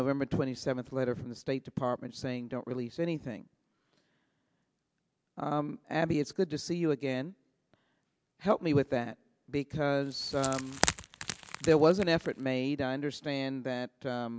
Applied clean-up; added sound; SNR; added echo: none; Wood; 6 dB; none.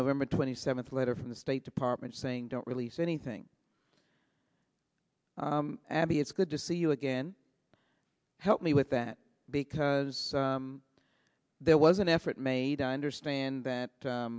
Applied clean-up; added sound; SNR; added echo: none; none; none; none.